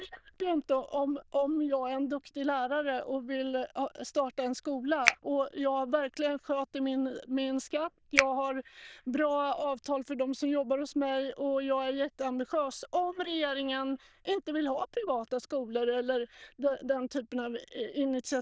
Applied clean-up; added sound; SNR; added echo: neural diffusion model UNIVERSE++.